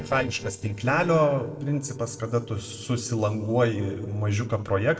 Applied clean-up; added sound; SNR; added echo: neural separator model SepFormer DNS4.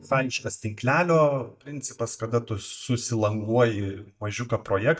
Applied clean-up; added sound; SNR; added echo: neural mask model DeepFilterNet 3.